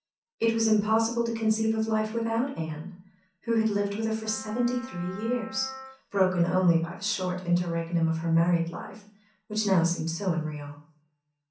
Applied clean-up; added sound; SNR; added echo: none; Wind instrument, woodwind instrument; 17 dB; reverberation time 0.6 s.